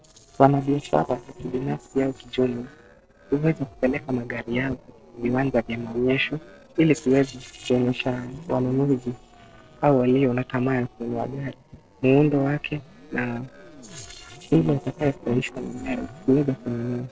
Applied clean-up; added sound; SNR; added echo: neural separator model SepFormer DNS4.